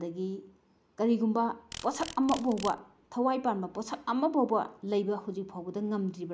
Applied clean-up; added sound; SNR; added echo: none; Insect; 16 dB; none.